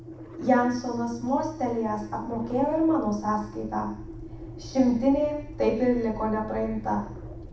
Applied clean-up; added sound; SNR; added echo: none; Engine; 13 dB; reverberation time 0.7 s.